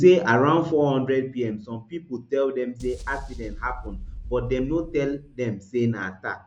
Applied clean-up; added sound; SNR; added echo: none; Boom; 12 dB; none.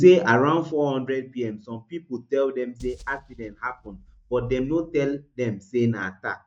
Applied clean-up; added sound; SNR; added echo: neural mask model DeepFilterNet 3.